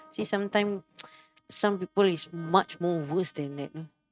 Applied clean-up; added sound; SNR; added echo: neural mask model RNNoise.